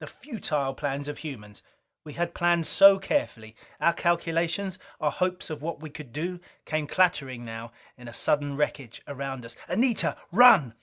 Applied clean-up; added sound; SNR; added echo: none; none; none; none.